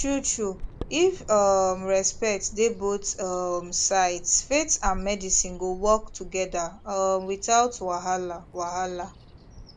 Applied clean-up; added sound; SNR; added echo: none; Bird vocalization, bird call, bird song; 13 dB; none.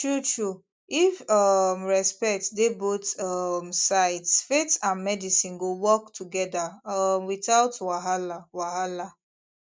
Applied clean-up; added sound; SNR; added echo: none; none; none; none.